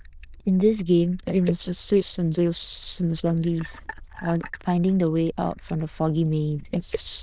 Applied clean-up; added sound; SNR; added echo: neural diffusion model UNIVERSE++.